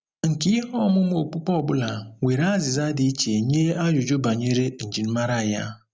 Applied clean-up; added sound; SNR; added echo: none; none; none; none.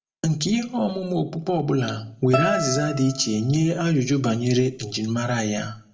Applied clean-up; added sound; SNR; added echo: none; Guitar; 8 dB; reverberation time 0.3 s.